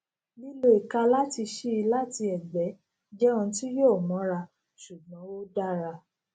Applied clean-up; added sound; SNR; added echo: none; none; none; none.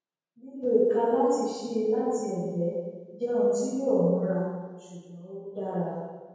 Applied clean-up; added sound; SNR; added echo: none; none; none; reverberation time 1.2 s.